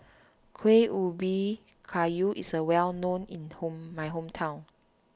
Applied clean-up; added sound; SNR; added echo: none; none; none; none.